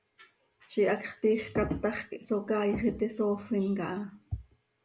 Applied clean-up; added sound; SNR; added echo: none; none; none; none.